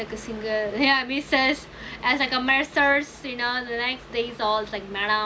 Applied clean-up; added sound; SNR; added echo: none; none; none; none.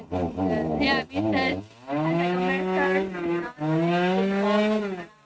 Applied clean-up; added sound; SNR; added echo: neural mask model RNNoise.